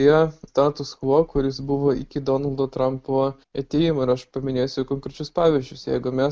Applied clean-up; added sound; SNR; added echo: none; none; none; none.